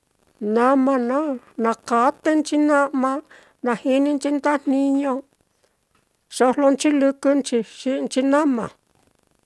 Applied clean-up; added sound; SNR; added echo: none; none; none; none.